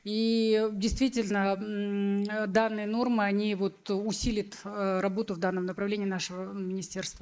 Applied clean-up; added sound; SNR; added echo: neural mask model Resemble Enhance denoiser.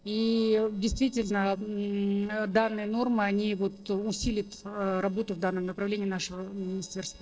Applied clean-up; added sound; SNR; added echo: neural separator model SepFormer DNS4.